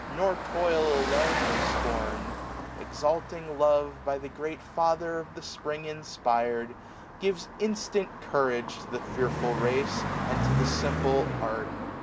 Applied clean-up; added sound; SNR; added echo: none; Car passing by; 3 dB; none.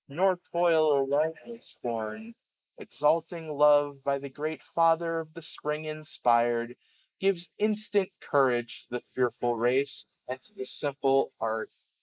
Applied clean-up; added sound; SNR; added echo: neural mask model Resemble Enhance denoiser.